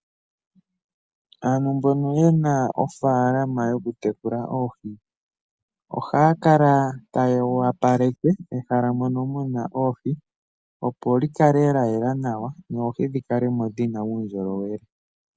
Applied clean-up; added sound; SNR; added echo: none; none; none; none.